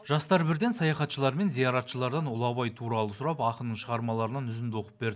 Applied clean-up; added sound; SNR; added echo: none; none; none; none.